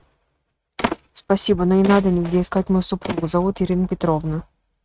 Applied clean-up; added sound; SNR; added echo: neural mask model RNNoise.